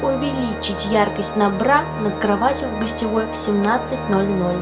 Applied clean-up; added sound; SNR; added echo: none; Organ; 7 dB; reverberation time 0.4 s.